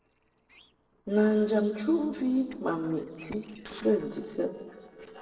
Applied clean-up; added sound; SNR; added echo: neural separator model SepFormer DNS4.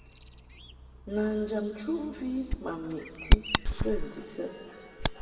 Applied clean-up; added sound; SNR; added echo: none; Bird vocalization, bird call, bird song; -4 dB; reverberation time 2.1 s.